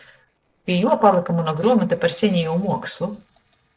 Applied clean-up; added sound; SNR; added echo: neural separator model SepFormer DNS4.